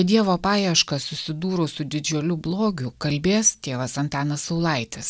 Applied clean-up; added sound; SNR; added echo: none; none; none; none.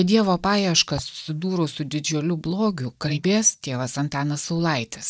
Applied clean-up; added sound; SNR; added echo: neural mask model DeepFilterNet 3.